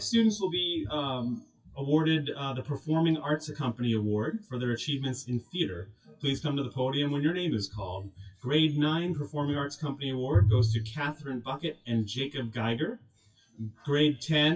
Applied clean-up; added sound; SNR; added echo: classical method WPE with log-MMSE.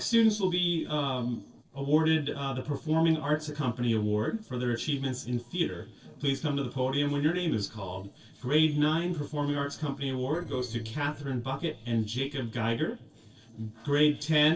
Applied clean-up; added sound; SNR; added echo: neural separator model SepFormer DNS4.